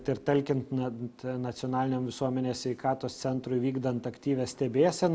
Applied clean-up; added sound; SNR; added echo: none; none; none; none.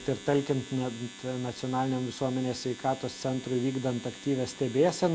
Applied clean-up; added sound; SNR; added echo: none; Domestic sounds, home sounds; 17 dB; none.